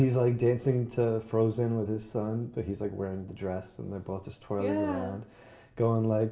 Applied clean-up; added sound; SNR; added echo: none; none; none; reverberation time 0.6 s.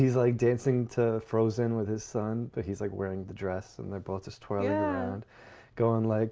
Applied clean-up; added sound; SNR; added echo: none; none; none; none.